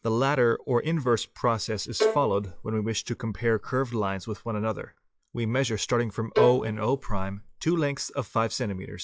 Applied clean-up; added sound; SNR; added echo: classical method log-MMSE.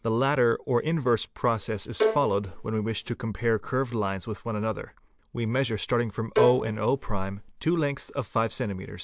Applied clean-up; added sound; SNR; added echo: none; Bowed string instrument; 4 dB; none.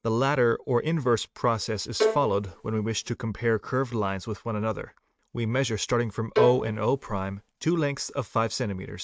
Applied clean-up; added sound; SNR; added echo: neural mask model RNNoise.